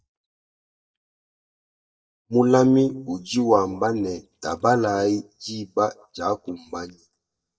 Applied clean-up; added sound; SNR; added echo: neural mask model DeepFilterNet 3.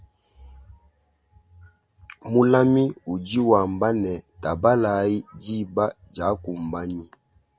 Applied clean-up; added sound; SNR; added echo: none; none; none; none.